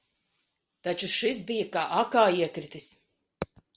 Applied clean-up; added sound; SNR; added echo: none; none; none; none.